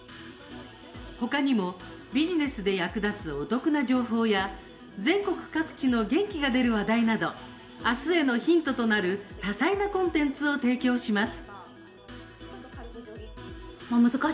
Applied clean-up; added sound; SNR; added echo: none; none; none; reverberation time 2.0 s.